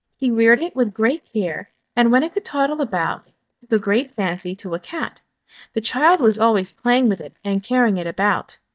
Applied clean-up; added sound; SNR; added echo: neural mask model DeepFilterNet 3.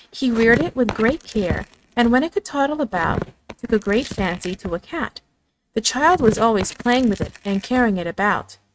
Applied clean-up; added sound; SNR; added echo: neural mask model RNNoise.